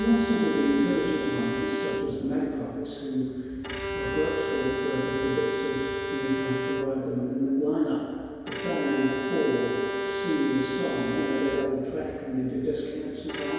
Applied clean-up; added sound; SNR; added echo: none; Bowed string instrument; 4 dB; reverberation time 2.2 s.